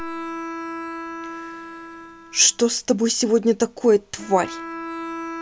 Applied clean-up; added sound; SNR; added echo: none; Bowed string instrument; 11 dB; none.